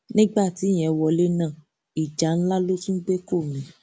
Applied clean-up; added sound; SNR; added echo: none; none; none; none.